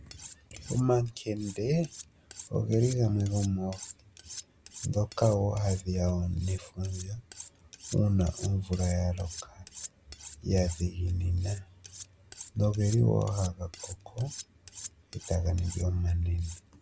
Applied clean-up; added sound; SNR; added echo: none; Cutlery, silverware; 17 dB; none.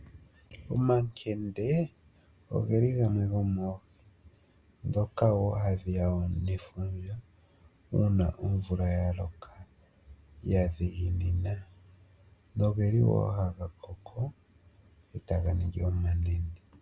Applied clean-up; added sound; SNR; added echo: none; none; none; none.